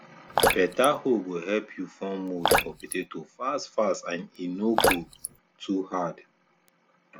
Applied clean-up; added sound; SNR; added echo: none; Drip; 1 dB; none.